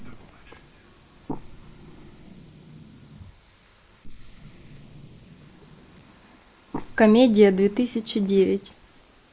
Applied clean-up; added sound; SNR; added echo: neural mask model Resemble Enhance denoiser.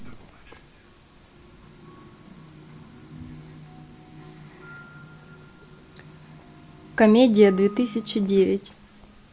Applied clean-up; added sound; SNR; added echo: none; none; none; none.